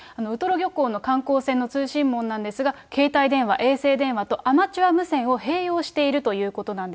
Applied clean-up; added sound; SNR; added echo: none; none; none; none.